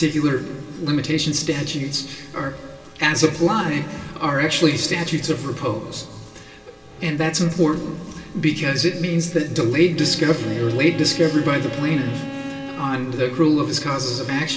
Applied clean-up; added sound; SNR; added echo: none; Bowed string instrument; 12 dB; reverberation time 2.0 s.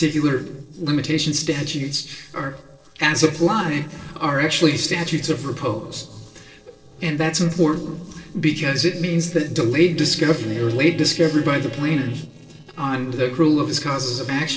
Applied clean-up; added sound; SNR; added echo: neural separator model SepFormer DNS4.